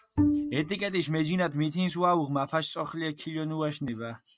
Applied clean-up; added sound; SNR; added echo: neural mask model RNNoise.